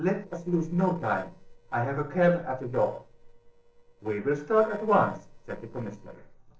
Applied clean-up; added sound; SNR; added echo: neural separator model SepFormer DNS4.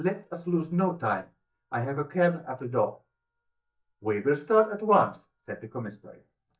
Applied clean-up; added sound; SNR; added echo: neural mask model DeepFilterNet 3.